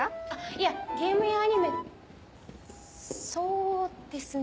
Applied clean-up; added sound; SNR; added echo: none; none; none; none.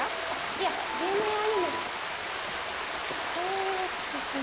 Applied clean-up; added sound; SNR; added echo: none; Stream; -1 dB; none.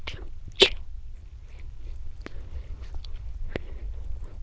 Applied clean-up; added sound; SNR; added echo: neural diffusion model UNIVERSE++.